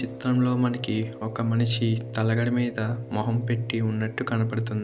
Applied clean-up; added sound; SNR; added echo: none; Brass instrument; 18 dB; none.